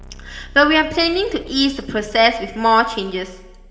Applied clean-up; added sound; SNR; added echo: none; Keyboard (musical); 20 dB; reverberation time 1.1 s.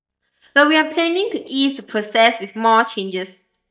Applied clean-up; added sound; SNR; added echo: neural mask model DeepFilterNet 3.